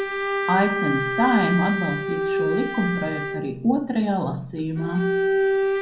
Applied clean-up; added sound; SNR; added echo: none; Bowed string instrument; 1 dB; reverberation time 0.6 s.